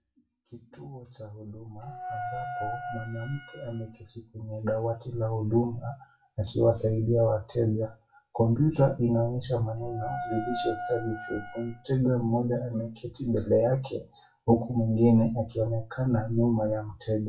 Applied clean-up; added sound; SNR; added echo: classical method WPE with log-MMSE.